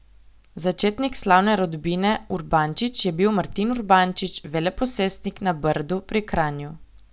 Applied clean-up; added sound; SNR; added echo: none; none; none; none.